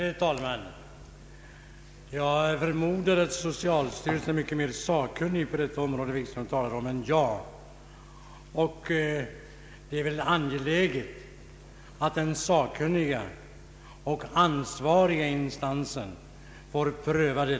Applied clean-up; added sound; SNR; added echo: none; none; none; none.